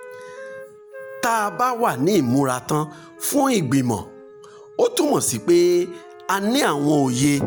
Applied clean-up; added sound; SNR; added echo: none; Wind instrument, woodwind instrument + Wind instrument, woodwind instrument; 18 dB; none.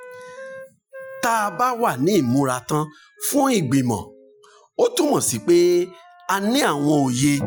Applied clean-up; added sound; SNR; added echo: classical method Wiener filter.